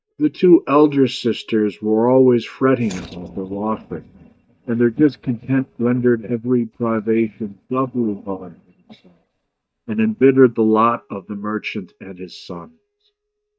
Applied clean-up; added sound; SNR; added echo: neural mask model DeepFilterNet 3.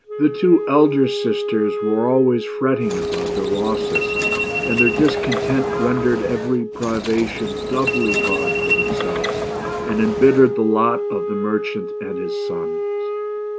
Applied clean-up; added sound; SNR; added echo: none; Wind instrument, woodwind instrument + Subway, metro, underground; 2 dB; none.